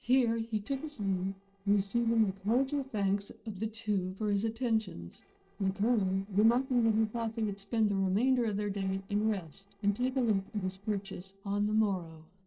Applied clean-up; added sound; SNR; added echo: neural separator model SepFormer DNS4.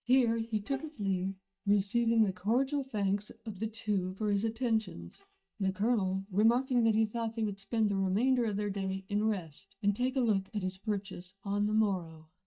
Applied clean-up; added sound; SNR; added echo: neural mask model DeepFilterNet 3.